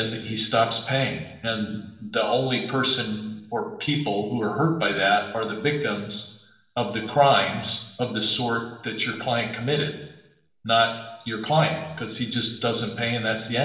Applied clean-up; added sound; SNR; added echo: none; none; none; reverberation time 0.8 s.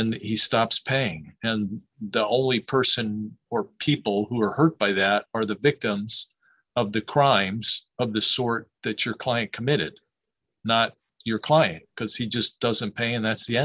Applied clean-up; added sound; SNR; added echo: none; none; none; none.